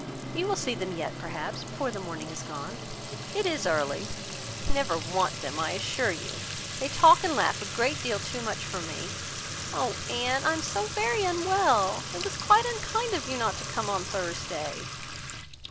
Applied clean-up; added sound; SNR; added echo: none; Fill (with liquid) / Trickle, dribble / Sink (filling or washing); 7 dB; none.